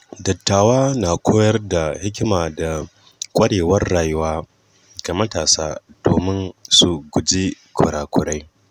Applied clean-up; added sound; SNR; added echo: none; none; none; none.